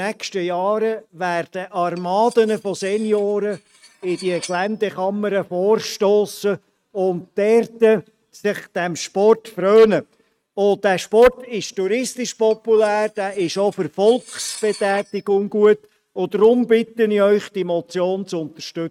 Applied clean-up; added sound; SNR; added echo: neural mask model RNNoise.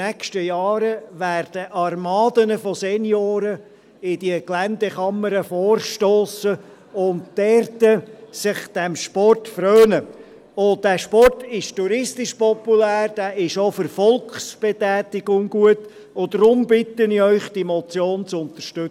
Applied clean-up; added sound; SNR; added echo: none; none; none; none.